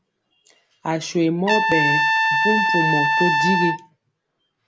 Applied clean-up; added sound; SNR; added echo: none; Trumpet; -3 dB; none.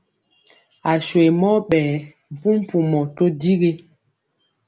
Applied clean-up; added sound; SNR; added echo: none; none; none; none.